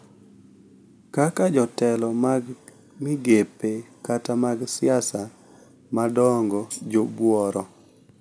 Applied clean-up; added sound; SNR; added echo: none; Tambourine; 15 dB; none.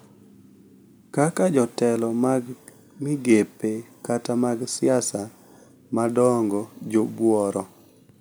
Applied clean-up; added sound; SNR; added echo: none; none; none; none.